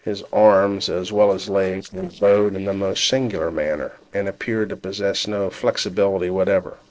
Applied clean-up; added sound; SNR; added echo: neural separator model SepFormer DNS4.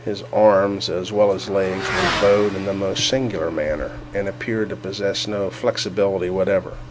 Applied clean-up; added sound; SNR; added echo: none; Motorcycle / Accelerating, revving, vroom; 11 dB; none.